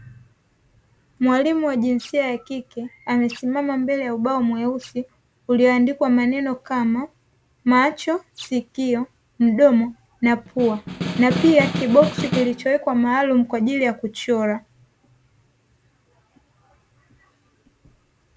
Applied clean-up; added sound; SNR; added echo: none; Snare drum; 5 dB; none.